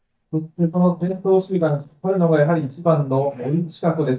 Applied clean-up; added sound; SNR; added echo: neural mask model DeepFilterNet 3.